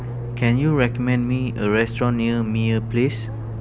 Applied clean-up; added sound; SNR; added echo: none; Fixed-wing aircraft, airplane; 7 dB; none.